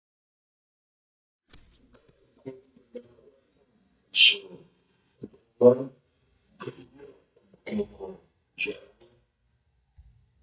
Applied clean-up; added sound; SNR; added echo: neural mask model DeepFilterNet 3.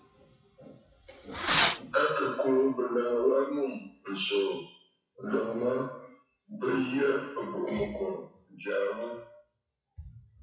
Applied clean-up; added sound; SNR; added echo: classical method WPE with log-MMSE.